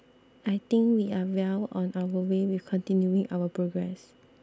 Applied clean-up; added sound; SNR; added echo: none; none; none; none.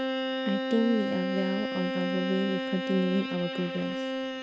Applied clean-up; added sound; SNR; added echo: none; Bowed string instrument; 1 dB; none.